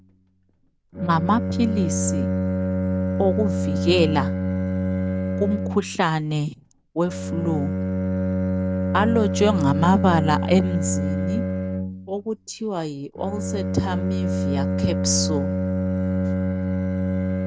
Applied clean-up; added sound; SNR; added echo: none; Bowed string instrument; -1 dB; none.